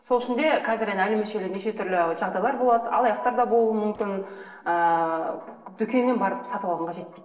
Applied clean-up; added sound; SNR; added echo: neural separator model SepFormer DNS4.